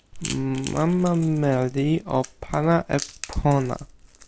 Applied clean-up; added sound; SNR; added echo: none; Crack / Crackle; 17 dB; none.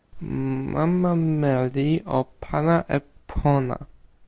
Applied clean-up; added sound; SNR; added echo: none; none; none; none.